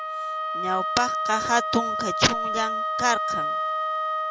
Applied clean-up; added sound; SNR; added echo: none; Wind instrument, woodwind instrument; -1 dB; none.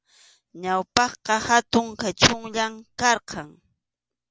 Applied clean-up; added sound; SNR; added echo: none; none; none; none.